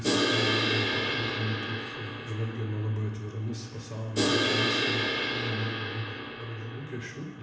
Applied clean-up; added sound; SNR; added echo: none; Crash cymbal; -4 dB; reverberation time 0.9 s.